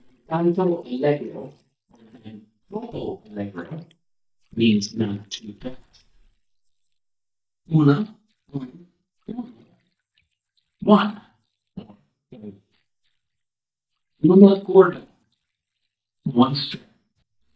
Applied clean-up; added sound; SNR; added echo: neural mask model DeepFilterNet 3.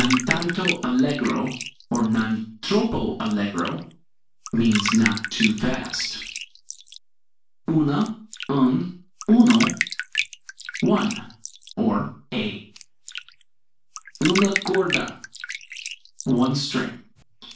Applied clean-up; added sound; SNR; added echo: none; Bathtub (filling or washing); 9 dB; reverberation time 0.4 s.